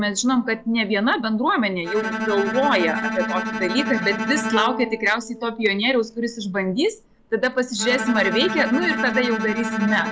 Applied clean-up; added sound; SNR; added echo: none; Bowed string instrument; 6 dB; none.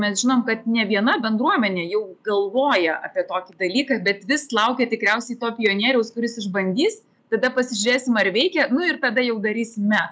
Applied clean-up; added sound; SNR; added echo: none; none; none; none.